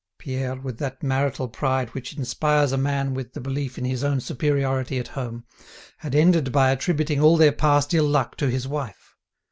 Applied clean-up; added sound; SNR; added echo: none; none; none; none.